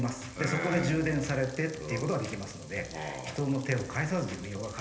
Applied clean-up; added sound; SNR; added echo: none; Frying (food); 19 dB; reverberation time 1.4 s.